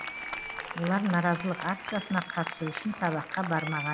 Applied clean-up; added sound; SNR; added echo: none; Applause; 8 dB; none.